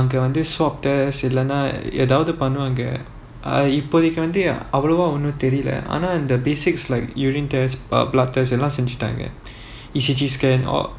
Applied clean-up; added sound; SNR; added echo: none; none; none; none.